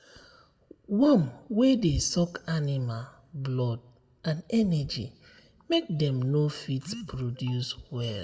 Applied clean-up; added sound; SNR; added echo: none; none; none; reverberation time 0.6 s.